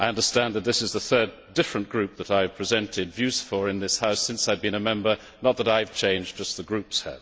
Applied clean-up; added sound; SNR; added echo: none; none; none; none.